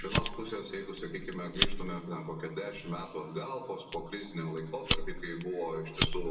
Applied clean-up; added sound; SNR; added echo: none; Fire; -4 dB; reverberation time 2.0 s.